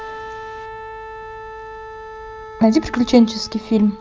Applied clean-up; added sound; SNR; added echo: none; Wind instrument, woodwind instrument; 14 dB; none.